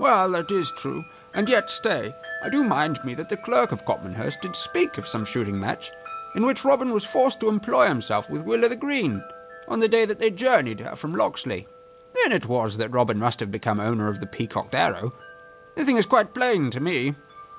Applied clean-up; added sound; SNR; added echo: none; Wind chime; 17 dB; none.